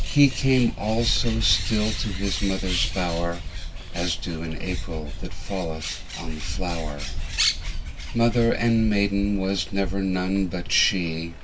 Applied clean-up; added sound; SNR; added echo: none; Bird; 3 dB; reverberation time 0.2 s.